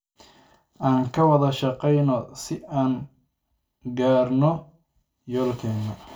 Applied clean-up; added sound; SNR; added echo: none; none; none; reverberation time 0.2 s.